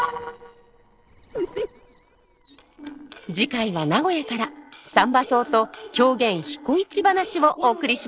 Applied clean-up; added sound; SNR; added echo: neural separator model SepFormer DNS4.